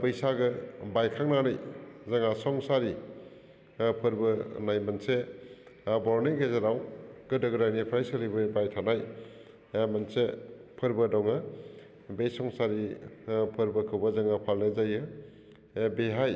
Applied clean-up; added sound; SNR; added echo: none; none; none; none.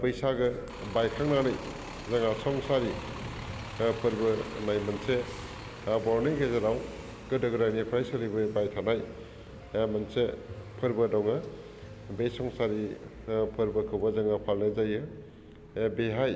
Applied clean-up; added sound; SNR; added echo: none; Piano + Bus; 13 dB; none.